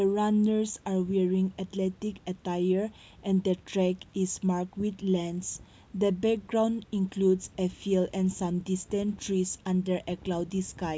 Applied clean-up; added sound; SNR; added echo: none; none; none; none.